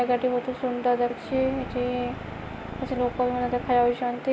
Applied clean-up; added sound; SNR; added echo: none; Purr; 12 dB; none.